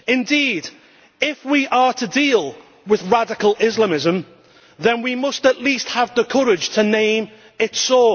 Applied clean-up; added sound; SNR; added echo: none; none; none; none.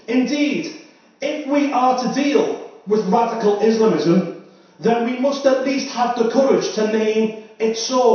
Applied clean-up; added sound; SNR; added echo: none; none; none; reverberation time 0.7 s.